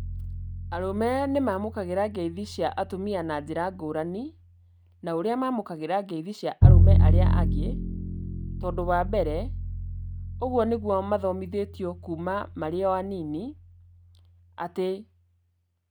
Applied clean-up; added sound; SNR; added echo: none; Bowed string instrument; -3 dB; none.